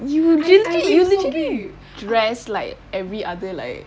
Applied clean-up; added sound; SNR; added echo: none; none; none; none.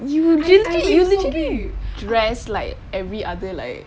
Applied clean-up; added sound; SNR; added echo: none; Thunder / Wind; 13 dB; none.